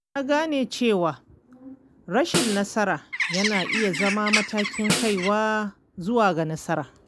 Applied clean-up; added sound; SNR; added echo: none; Bird + Snare drum; 3 dB; none.